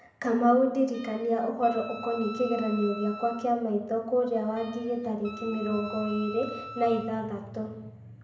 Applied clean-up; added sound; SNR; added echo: none; Wind instrument, woodwind instrument; 14 dB; reverberation time 0.7 s.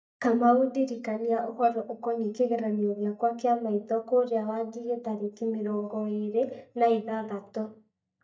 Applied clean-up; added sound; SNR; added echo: neural mask model DeepFilterNet 3.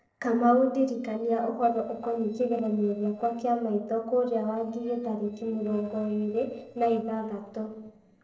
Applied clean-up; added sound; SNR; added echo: neural separator model SepFormer DNS4.